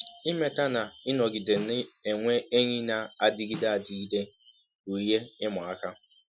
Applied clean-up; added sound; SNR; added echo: classical method Wiener filter.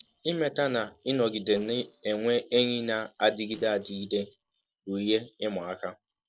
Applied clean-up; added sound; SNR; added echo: neural separator model SepFormer DNS4.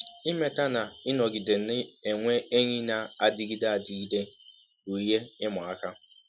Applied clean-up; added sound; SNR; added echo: none; none; none; none.